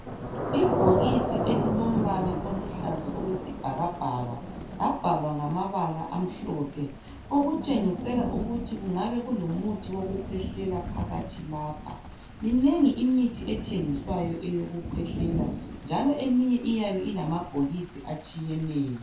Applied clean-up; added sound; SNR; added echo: none; Thunder / Rain; 5 dB; reverberation time 0.3 s.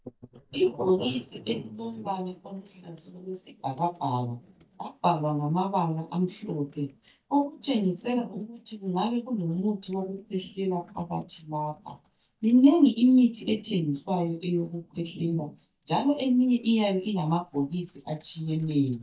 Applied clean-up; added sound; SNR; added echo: neural mask model DeepFilterNet 3.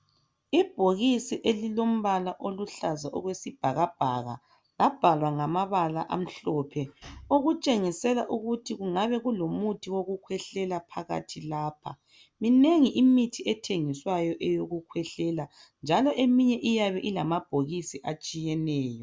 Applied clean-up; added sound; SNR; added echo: none; none; none; none.